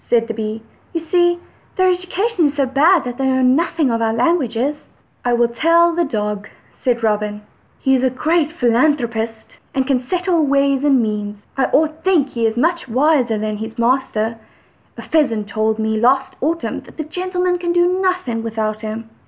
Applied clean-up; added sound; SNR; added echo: none; none; none; none.